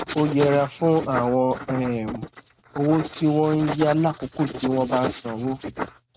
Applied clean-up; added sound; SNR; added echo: neural mask model RNNoise.